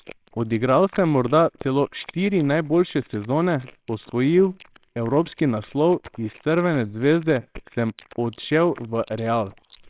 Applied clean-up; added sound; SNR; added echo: neural separator model SepFormer WHAMR!.